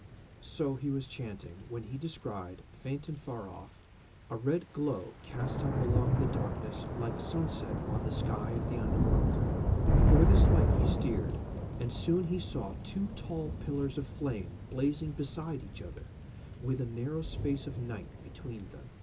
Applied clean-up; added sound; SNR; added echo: none; Thunder / Rain; -4 dB; reverberation time 0.2 s.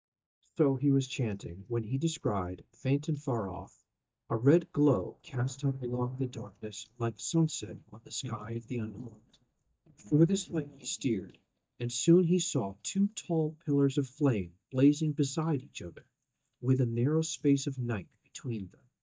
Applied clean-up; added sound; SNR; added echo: neural mask model DeepFilterNet 3.